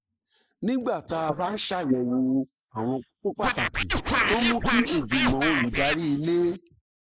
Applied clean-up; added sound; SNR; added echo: neural mask model Resemble Enhance denoiser.